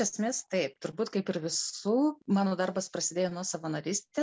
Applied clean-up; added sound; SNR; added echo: none; none; none; none.